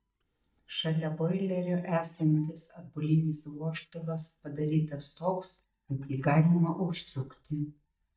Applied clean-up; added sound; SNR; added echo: neural mask model DeepFilterNet 3.